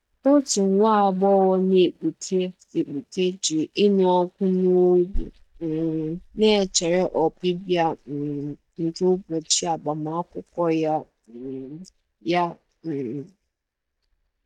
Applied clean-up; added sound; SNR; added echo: neural mask model DeepFilterNet 3.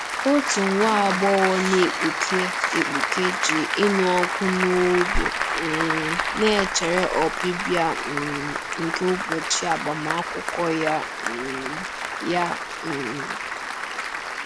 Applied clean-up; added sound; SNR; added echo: none; Applause; 2 dB; none.